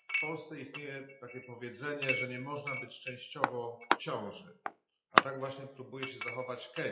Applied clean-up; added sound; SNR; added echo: classical method WPE with log-MMSE.